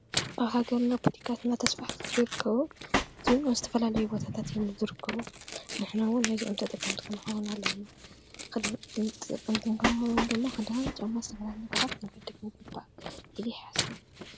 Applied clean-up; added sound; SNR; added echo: none; Train + Tearing; 5 dB; none.